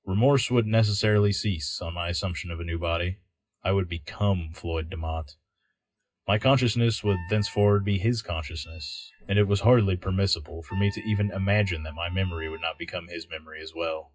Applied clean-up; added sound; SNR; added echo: classical method WPE with log-MMSE.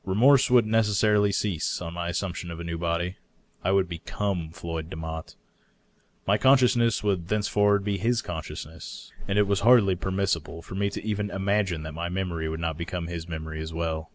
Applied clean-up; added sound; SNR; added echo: none; none; none; none.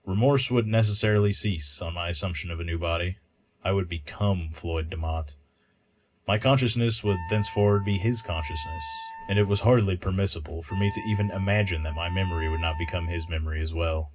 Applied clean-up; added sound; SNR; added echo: none; Wind instrument, woodwind instrument; 15 dB; reverberation time 0.2 s.